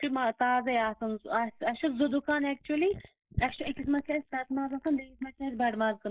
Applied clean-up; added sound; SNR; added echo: neural mask model Resemble Enhance denoiser.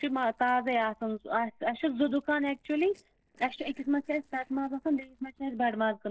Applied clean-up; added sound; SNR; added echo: neural separator model SepFormer DNS4.